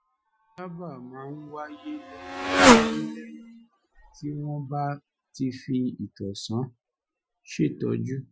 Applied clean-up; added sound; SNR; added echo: classical method Wiener filter.